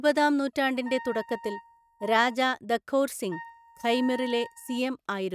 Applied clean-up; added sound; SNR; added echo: neural mask model RNNoise.